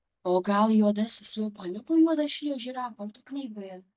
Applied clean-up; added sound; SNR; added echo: neural mask model DeepFilterNet 3.